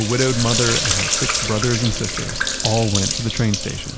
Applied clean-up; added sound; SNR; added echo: none; Sink (filling or washing); 1 dB; none.